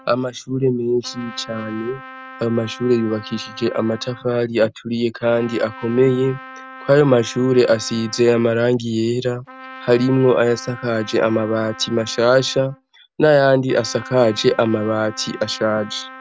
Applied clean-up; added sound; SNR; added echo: none; Trumpet; 19 dB; none.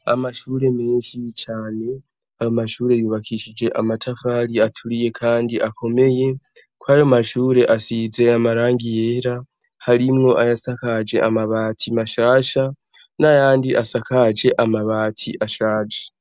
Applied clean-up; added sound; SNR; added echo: none; none; none; none.